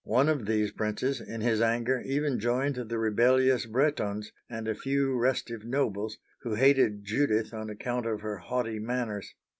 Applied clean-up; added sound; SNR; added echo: none; none; none; none.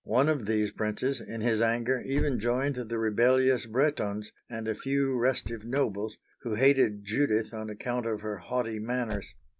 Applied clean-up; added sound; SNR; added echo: none; Motor vehicle (road); 15 dB; none.